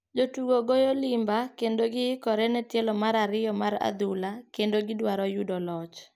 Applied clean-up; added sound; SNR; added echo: none; none; none; none.